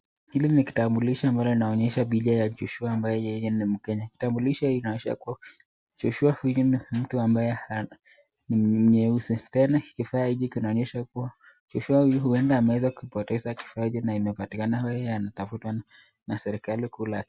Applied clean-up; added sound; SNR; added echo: none; none; none; none.